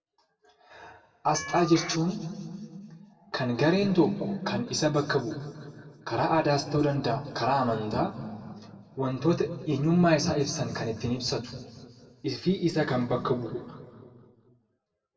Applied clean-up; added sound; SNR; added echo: none; Telephone; 9 dB; reverberation time 1.9 s.